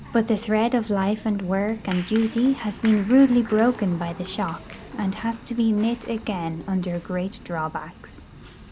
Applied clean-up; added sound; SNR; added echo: none; Applause; 17 dB; none.